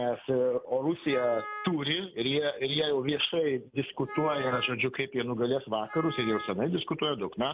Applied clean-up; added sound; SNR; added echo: none; Wind instrument, woodwind instrument; 13 dB; none.